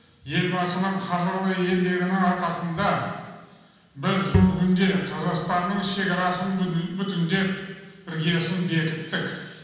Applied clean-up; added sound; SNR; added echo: none; Bowed string instrument; 2 dB; reverberation time 1.1 s.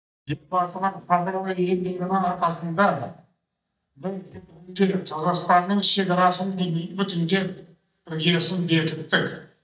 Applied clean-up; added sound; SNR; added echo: neural mask model DeepFilterNet 3.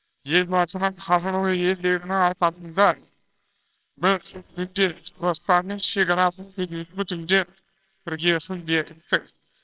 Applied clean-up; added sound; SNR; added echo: neural separator model SepFormer WHAMR!.